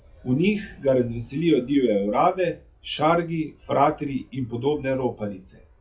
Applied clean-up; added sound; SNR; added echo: classical method WPE with log-MMSE.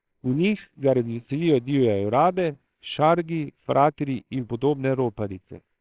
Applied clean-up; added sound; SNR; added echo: neural separator model SepFormer WHAMR!.